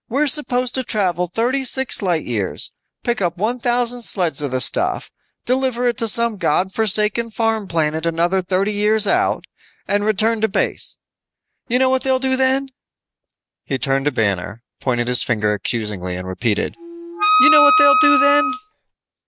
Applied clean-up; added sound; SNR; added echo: none; Wind instrument, woodwind instrument; -4 dB; none.